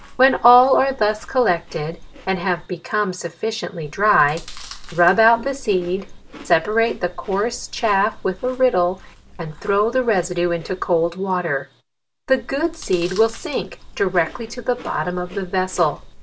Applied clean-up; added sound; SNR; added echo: none; Chewing, mastication; 18 dB; none.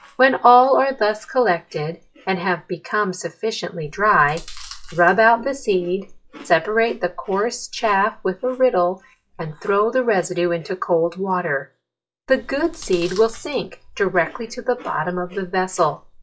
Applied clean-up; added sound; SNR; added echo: classical method log-MMSE.